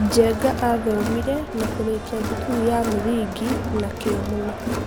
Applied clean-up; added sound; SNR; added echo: none; Crowd; 4 dB; none.